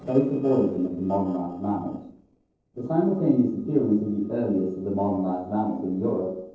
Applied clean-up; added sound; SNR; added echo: neural separator model SepFormer DNS4.